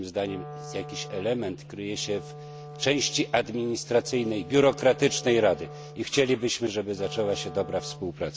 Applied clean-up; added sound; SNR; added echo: none; Wind instrument, woodwind instrument; 15 dB; none.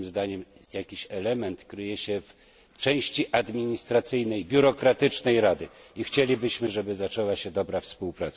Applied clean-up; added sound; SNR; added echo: none; none; none; none.